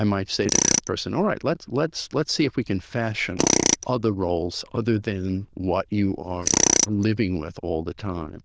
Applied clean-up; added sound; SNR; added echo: neural diffusion model UNIVERSE++.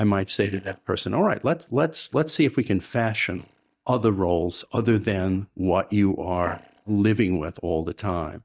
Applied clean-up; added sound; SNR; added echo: neural mask model DeepFilterNet 3.